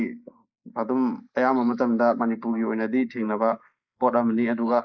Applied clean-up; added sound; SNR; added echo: neural mask model Resemble Enhance denoiser.